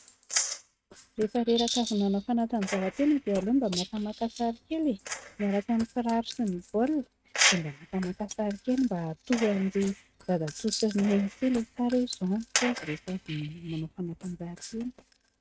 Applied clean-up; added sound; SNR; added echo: neural mask model RNNoise.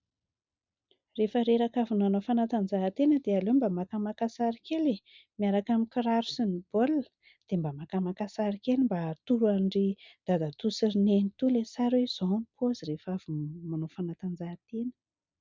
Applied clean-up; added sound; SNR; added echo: none; none; none; none.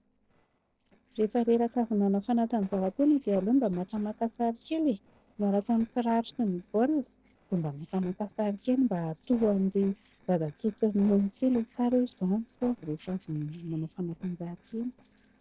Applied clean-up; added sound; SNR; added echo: neural separator model SepFormer DNS4.